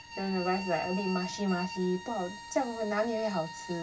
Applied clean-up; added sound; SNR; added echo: none; Bowed string instrument; 10 dB; reverberation time 0.4 s.